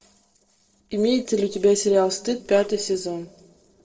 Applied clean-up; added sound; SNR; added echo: neural separator model SepFormer DNS4.